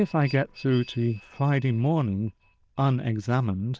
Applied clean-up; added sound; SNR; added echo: neural diffusion model UNIVERSE++.